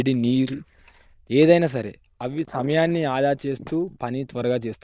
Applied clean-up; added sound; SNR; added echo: neural diffusion model UNIVERSE++.